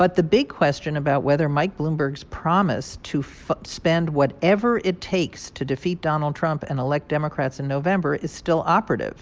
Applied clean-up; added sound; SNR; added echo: none; none; none; none.